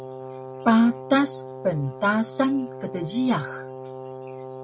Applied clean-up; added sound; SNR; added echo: none; Brass instrument; 13 dB; none.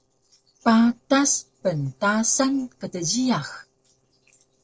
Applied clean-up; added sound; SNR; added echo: neural separator model SepFormer DNS4.